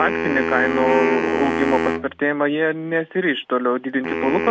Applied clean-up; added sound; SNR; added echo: none; Wind instrument, woodwind instrument; 3 dB; none.